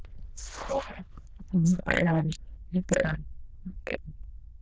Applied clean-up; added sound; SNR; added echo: neural diffusion model UNIVERSE++.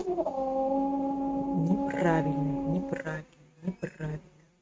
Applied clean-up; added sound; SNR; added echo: neural mask model RNNoise.